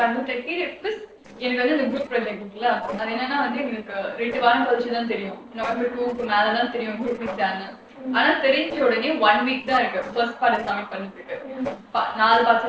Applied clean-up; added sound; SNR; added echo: neural separator model SepFormer DNS4.